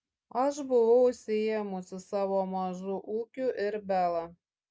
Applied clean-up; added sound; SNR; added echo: none; none; none; none.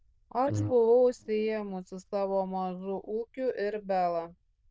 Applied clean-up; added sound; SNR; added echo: neural diffusion model UNIVERSE++.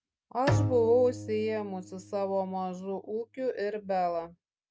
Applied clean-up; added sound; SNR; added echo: none; Bowed string instrument; 5 dB; none.